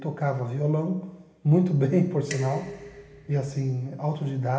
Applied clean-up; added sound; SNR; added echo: none; Dishes, pots, and pans; 14 dB; reverberation time 1.1 s.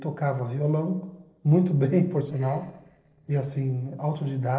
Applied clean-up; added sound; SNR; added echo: neural separator model SepFormer DNS4.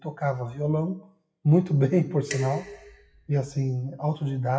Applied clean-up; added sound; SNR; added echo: classical method WPE with log-MMSE.